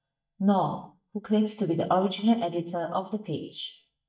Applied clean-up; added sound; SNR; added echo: neural mask model DeepFilterNet 3.